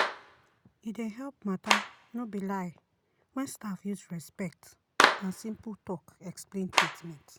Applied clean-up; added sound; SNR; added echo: none; Clapping; -5 dB; none.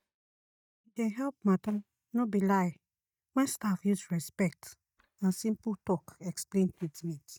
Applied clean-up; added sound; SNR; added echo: neural mask model DeepFilterNet 3.